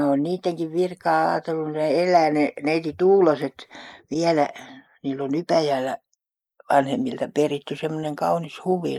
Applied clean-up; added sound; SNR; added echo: neural mask model Resemble Enhance denoiser.